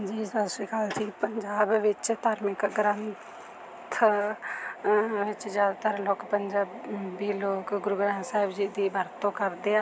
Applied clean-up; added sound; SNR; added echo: none; none; none; none.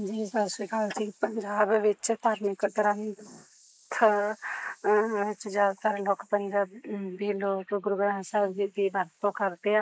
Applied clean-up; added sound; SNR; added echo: neural mask model Resemble Enhance denoiser.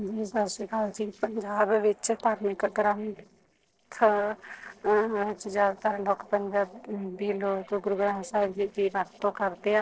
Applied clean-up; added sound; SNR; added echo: neural separator model SepFormer DNS4.